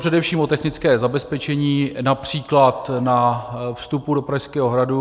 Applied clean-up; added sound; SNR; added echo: none; none; none; none.